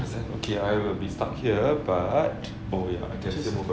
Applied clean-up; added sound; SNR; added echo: none; Bowed string instrument; 18 dB; none.